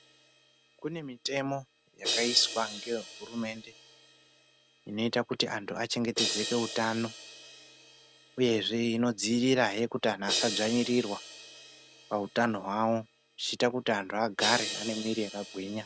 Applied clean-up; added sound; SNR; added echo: none; Crash cymbal; 8 dB; none.